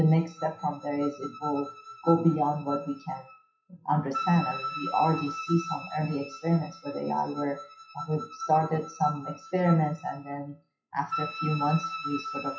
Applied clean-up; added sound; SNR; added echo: classical method WPE with log-MMSE.